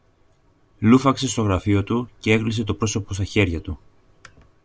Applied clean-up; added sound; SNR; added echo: none; none; none; none.